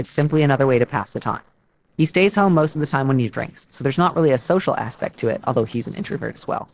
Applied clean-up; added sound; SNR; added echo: neural separator model SepFormer DNS4.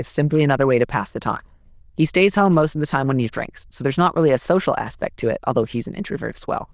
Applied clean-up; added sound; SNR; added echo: neural diffusion model UNIVERSE++.